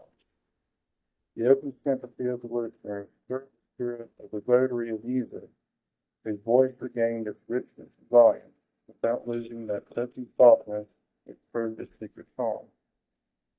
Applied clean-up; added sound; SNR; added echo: neural mask model DeepFilterNet 3.